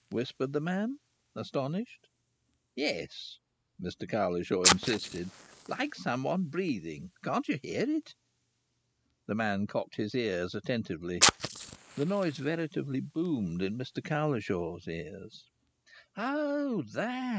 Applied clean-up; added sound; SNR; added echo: neural mask model Resemble Enhance denoiser.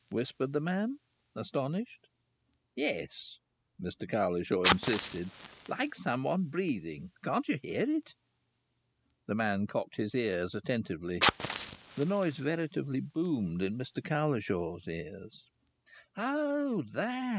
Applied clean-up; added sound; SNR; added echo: none; Fire; 5 dB; none.